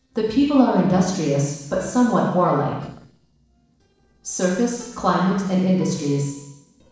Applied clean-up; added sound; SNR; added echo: neural separator model SepFormer DNS4.